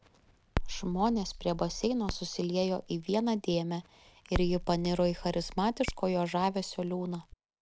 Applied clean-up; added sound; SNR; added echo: none; Crackle; 9 dB; none.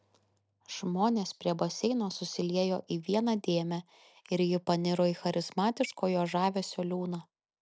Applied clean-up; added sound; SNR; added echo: none; none; none; none.